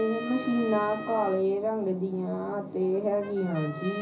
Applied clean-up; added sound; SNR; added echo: none; Trumpet; 14 dB; reverberation time 0.5 s.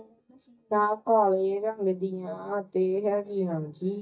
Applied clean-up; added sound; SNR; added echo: neural mask model DeepFilterNet 3.